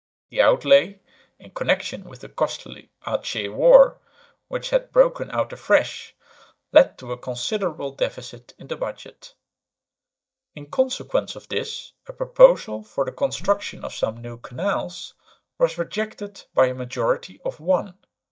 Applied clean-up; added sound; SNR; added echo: neural mask model DeepFilterNet 3.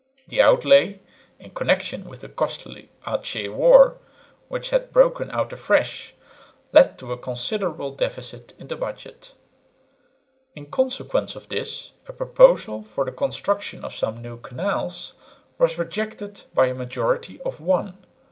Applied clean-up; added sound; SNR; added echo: none; none; none; none.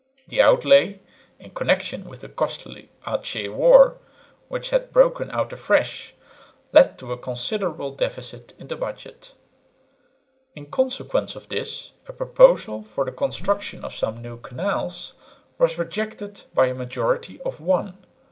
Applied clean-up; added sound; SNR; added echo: none; Whoosh, swoosh, swish; 14 dB; none.